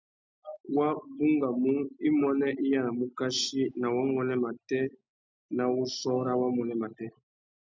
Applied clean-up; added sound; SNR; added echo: none; none; none; none.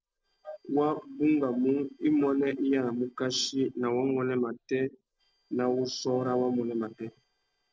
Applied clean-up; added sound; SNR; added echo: neural separator model SepFormer DNS4.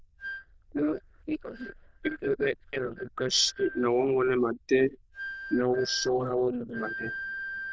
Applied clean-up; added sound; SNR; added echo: neural diffusion model UNIVERSE++.